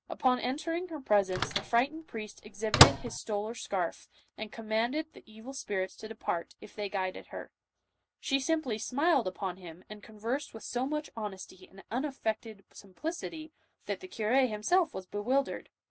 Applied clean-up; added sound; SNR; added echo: none; Microwave oven; -4 dB; none.